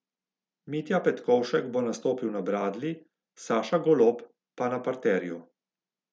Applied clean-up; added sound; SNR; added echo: none; none; none; none.